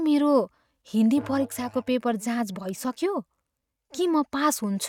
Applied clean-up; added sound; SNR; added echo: neural mask model RNNoise.